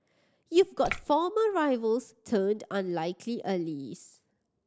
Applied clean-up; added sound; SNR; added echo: none; Drip / Water; 5 dB; none.